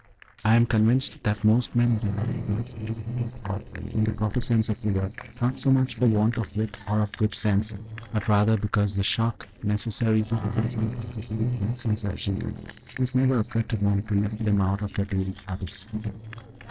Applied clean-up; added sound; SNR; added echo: neural separator model SepFormer DNS4.